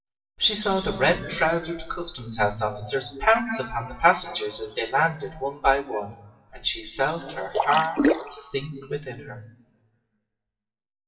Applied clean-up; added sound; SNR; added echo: classical method WPE with log-MMSE.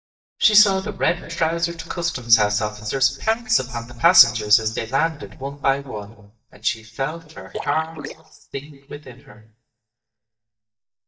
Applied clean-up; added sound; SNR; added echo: neural mask model DeepFilterNet 3.